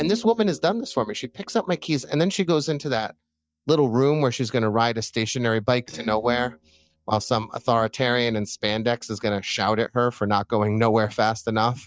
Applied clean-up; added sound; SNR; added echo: neural mask model DeepFilterNet 3.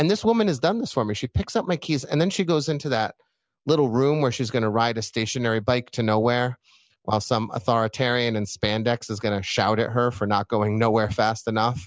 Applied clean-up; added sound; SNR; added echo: none; none; none; none.